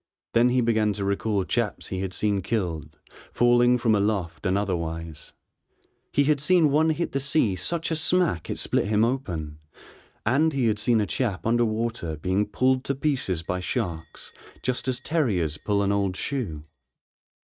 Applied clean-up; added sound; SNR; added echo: neural mask model RNNoise.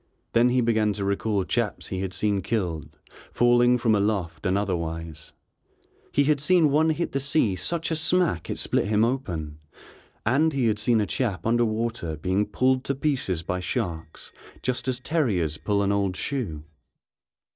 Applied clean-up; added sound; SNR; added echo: neural separator model SepFormer DNS4.